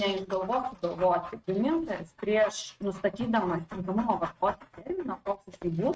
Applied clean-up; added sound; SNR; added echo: neural mask model RNNoise.